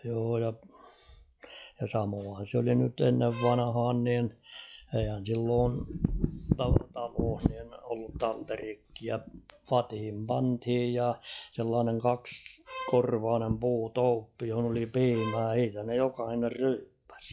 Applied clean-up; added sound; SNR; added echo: classical method log-MMSE.